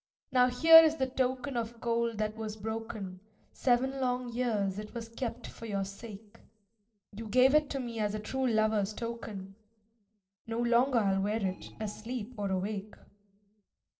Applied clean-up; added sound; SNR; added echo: neural separator model SepFormer DNS4.